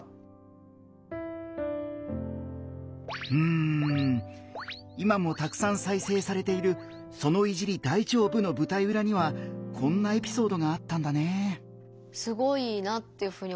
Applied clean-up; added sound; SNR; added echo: none; none; none; none.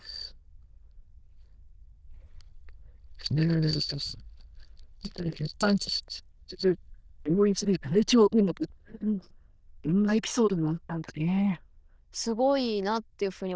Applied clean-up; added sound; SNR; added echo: neural diffusion model UNIVERSE++.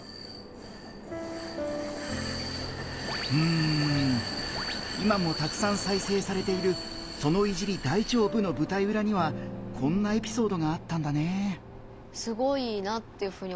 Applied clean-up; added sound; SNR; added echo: none; Vehicle; 9 dB; none.